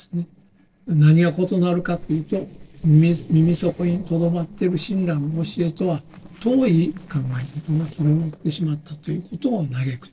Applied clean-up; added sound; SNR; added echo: neural separator model SepFormer DNS4.